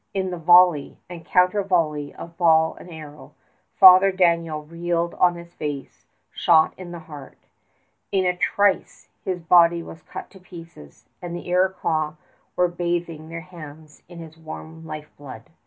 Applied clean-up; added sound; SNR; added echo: none; none; none; none.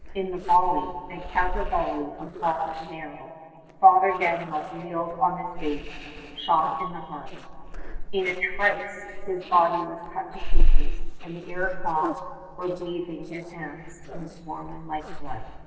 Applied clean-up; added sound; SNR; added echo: neural separator model SepFormer DNS4.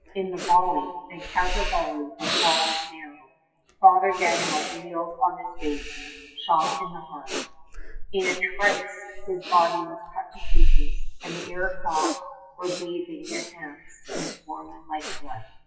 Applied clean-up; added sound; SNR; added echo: classical method WPE with log-MMSE.